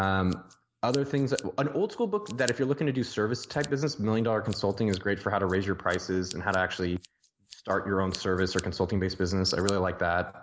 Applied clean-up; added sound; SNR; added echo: none; Scissors; 19 dB; none.